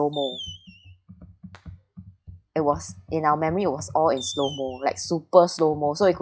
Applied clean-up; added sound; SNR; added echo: classical method log-MMSE.